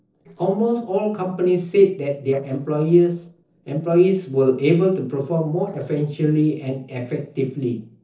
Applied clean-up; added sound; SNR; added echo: neural separator model SepFormer DNS4.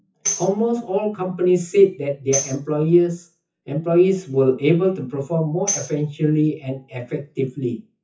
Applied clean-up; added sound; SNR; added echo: classical method WPE with log-MMSE.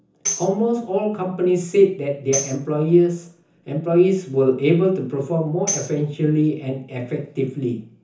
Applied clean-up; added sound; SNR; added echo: none; Tambourine; 11 dB; reverberation time 0.6 s.